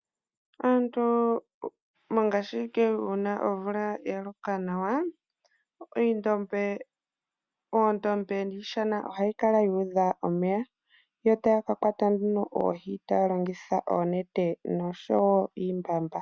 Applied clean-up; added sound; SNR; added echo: none; none; none; none.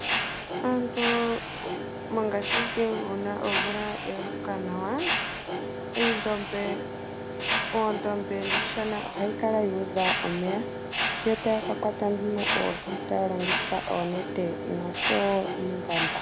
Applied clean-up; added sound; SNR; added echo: none; Mechanisms; 1 dB; none.